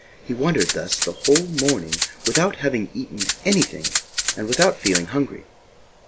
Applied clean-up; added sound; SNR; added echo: none; Rattle (instrument); 2 dB; none.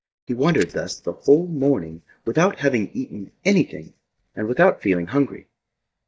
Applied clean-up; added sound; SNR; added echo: neural mask model DeepFilterNet 3.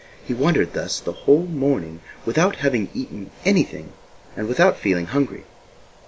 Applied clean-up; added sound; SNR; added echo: none; none; none; none.